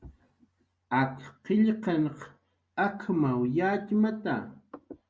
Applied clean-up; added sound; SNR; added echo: none; none; none; none.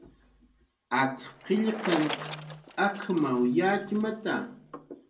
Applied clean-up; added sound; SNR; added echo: none; Bicycle; 12 dB; reverberation time 0.2 s.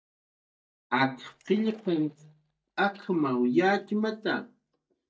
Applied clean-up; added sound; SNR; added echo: neural mask model DeepFilterNet 3.